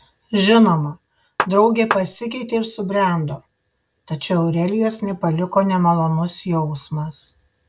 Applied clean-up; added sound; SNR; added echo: none; Clapping; 5 dB; none.